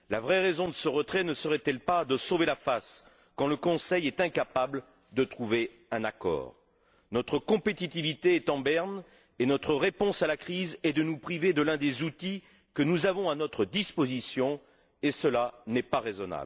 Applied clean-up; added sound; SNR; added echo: none; none; none; none.